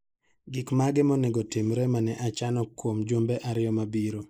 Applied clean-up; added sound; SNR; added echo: neural mask model Resemble Enhance denoiser.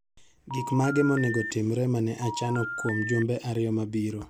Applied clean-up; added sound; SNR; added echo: none; Telephone; 8 dB; none.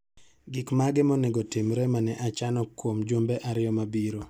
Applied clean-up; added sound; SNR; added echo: none; none; none; none.